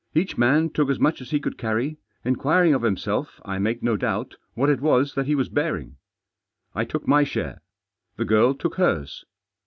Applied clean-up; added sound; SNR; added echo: none; none; none; none.